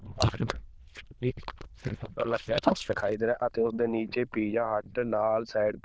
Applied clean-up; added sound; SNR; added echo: neural diffusion model UNIVERSE++.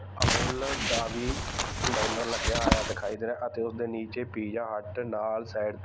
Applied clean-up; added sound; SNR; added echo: none; Crumpling, crinkling; -3 dB; none.